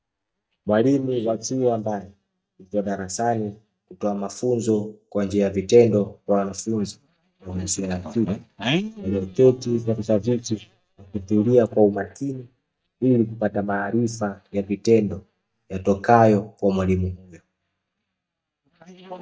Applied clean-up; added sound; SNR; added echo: neural mask model DeepFilterNet 3.